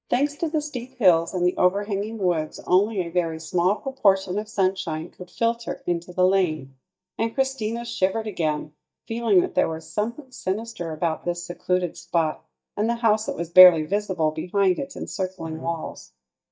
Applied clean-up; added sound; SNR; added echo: neural mask model DeepFilterNet 3.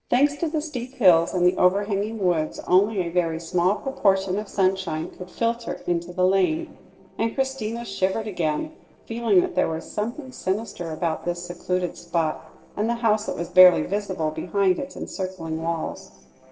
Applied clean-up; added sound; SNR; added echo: neural separator model SepFormer DNS4.